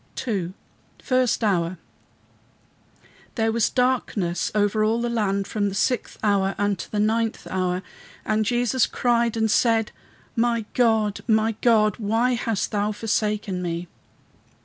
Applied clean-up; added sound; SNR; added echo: none; none; none; none.